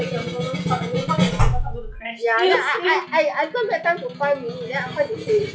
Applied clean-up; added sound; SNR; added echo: classical method log-MMSE.